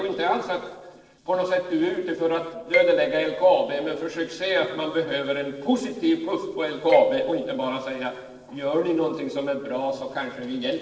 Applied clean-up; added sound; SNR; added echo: neural separator model SepFormer DNS4.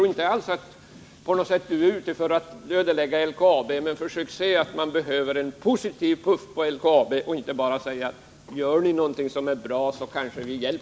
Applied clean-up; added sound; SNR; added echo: none; none; none; none.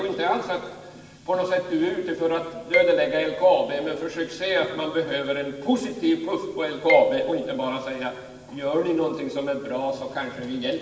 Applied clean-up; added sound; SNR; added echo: none; Marimba, xylophone; 6 dB; reverberation time 1.2 s.